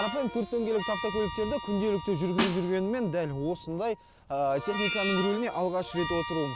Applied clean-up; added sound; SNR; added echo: none; Harmonica + Snare drum; 7 dB; none.